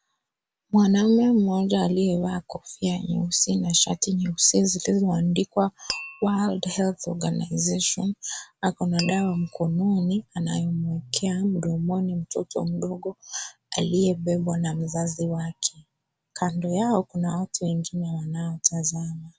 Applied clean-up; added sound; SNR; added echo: none; Tap; 14 dB; none.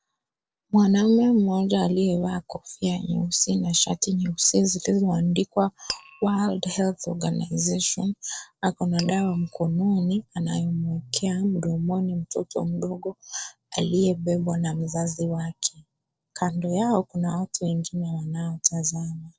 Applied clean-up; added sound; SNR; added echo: neural separator model SepFormer DNS4.